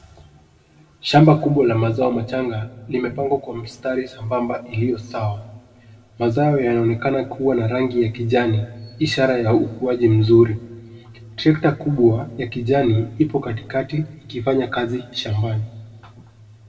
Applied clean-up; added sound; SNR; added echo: none; none; none; reverberation time 0.9 s.